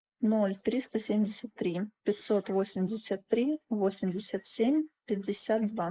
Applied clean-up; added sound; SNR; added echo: neural mask model Resemble Enhance denoiser.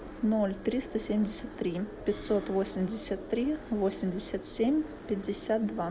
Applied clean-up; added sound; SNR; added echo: none; none; none; none.